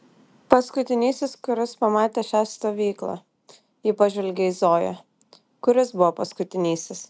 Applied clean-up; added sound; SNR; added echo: none; none; none; none.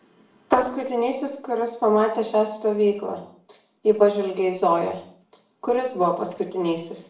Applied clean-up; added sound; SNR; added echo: none; none; none; reverberation time 0.5 s.